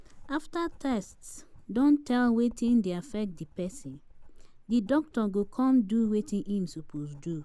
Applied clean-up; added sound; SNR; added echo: none; Writing; 18 dB; none.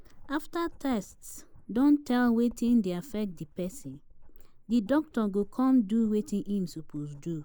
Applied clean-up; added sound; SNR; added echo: neural mask model Resemble Enhance denoiser.